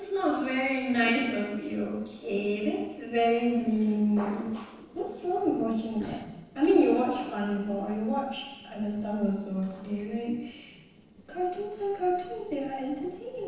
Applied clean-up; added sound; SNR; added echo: neural separator model SepFormer DNS4.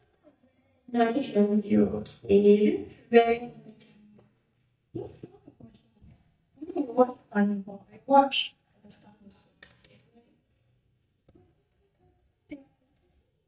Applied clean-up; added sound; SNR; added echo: neural mask model DeepFilterNet 3.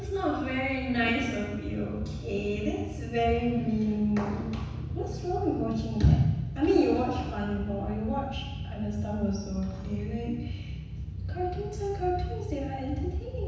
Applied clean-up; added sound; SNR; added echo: none; Thunder / Rain; 20 dB; reverberation time 1.1 s.